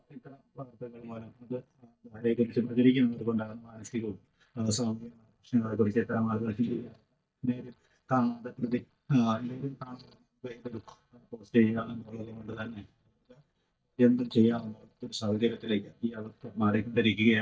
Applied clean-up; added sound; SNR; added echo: neural mask model DeepFilterNet 3.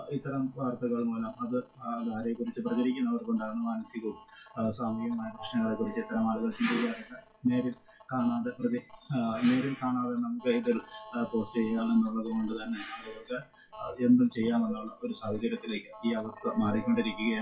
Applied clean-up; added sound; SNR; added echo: classical method WPE with log-MMSE.